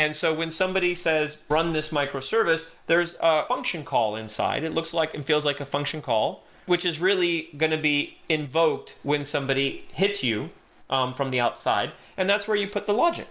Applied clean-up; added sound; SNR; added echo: none; none; none; none.